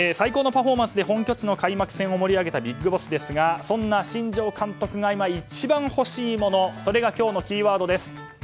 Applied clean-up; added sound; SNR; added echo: none; none; none; none.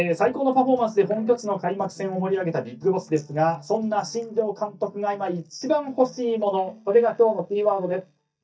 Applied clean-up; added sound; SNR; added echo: neural mask model DeepFilterNet 3.